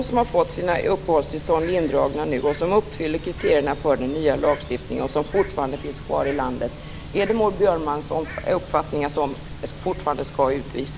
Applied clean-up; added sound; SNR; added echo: none; Bird; 16 dB; none.